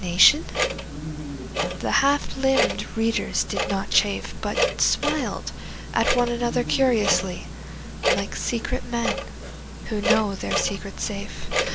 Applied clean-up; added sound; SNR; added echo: none; Clock; 4 dB; none.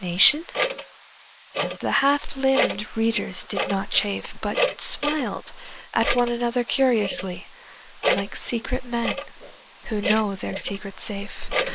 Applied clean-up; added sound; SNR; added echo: neural mask model Resemble Enhance denoiser.